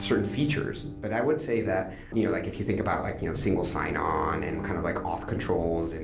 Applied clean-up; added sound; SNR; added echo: none; Bowed string instrument; 13 dB; none.